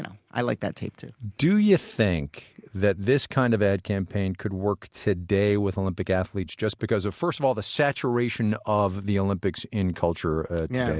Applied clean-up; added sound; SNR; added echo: none; none; none; none.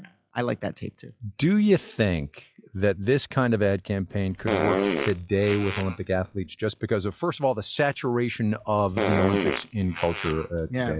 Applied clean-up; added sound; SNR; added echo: classical method log-MMSE.